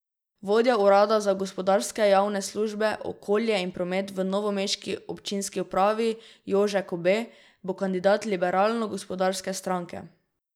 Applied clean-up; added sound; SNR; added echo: none; none; none; none.